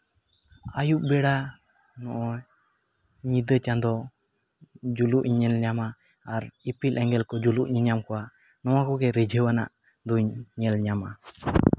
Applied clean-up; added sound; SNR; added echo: none; none; none; none.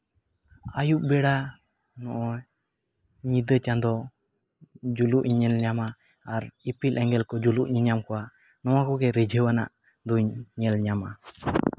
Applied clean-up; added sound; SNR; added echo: neural mask model Resemble Enhance denoiser.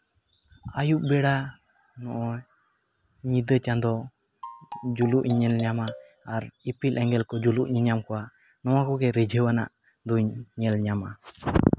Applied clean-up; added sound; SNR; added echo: none; Marimba, xylophone; 16 dB; none.